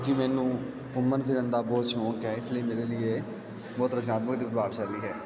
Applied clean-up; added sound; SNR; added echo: none; none; none; none.